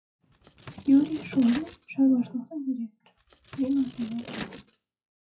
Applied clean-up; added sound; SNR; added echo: classical method WPE with log-MMSE.